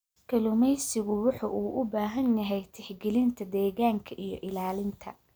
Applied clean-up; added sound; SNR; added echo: none; none; none; none.